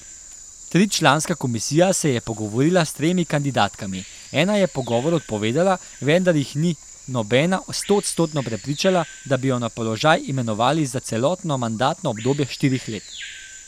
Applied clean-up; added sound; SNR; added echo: none; Bird vocalization, bird call, bird song; 19 dB; none.